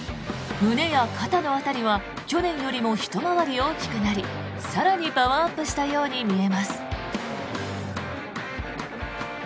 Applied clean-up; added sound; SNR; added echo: none; none; none; none.